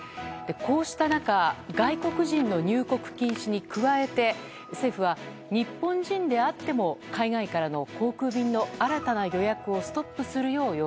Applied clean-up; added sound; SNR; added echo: none; none; none; none.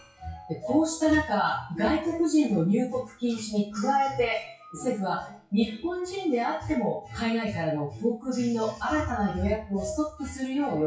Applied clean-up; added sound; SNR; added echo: classical method WPE with log-MMSE.